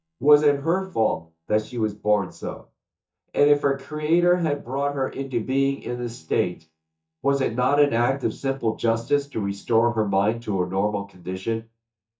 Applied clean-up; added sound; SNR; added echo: neural mask model DeepFilterNet 3.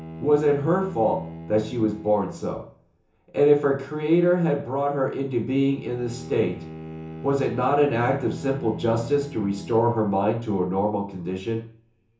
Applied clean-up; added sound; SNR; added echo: none; Bowed string instrument; 16 dB; reverberation time 0.7 s.